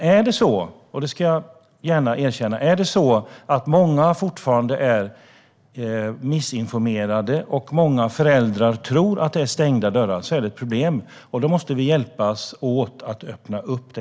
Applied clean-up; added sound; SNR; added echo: none; none; none; none.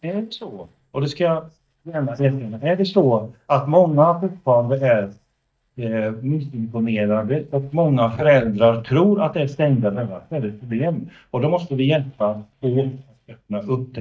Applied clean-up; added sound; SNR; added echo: neural mask model DeepFilterNet 3.